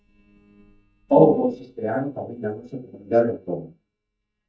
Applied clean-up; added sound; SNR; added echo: neural mask model DeepFilterNet 3.